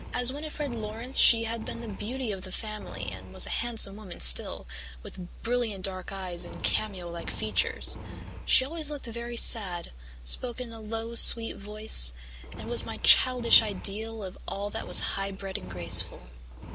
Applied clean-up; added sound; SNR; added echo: none; Engine; 17 dB; none.